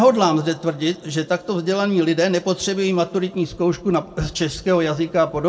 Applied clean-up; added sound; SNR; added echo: none; none; none; reverberation time 1.0 s.